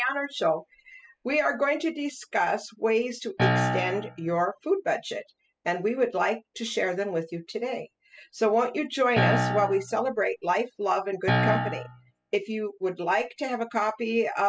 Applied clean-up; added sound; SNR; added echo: classical method spectral subtraction.